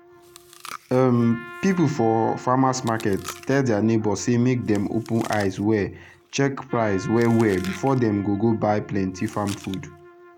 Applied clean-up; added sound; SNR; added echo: none; Trumpet + Chewing, mastication; 19 dB; none.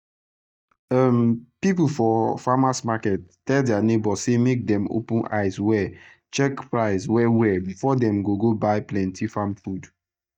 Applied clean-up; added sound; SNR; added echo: neural mask model DeepFilterNet 3.